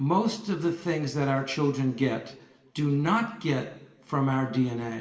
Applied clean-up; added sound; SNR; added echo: none; none; none; reverberation time 0.8 s.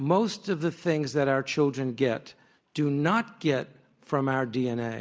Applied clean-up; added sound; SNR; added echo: none; none; none; none.